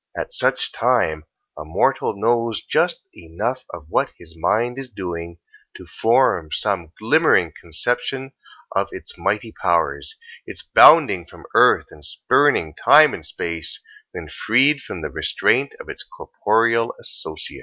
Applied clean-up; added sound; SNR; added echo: none; none; none; none.